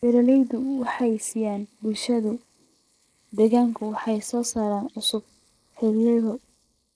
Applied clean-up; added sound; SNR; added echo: neural mask model Resemble Enhance denoiser.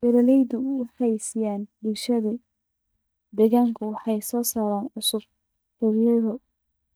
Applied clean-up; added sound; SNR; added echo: neural mask model DeepFilterNet 3.